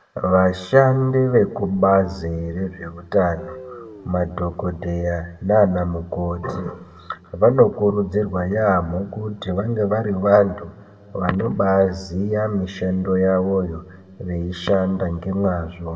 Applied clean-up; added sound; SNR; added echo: none; Guitar; 20 dB; reverberation time 0.9 s.